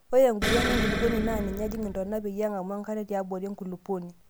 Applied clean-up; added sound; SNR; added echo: none; Explosion; 2 dB; none.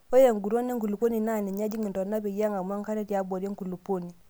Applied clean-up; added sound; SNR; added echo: none; none; none; none.